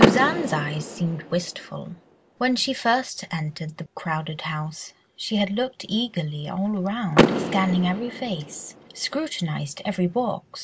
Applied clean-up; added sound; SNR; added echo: none; Door / Car; 3 dB; none.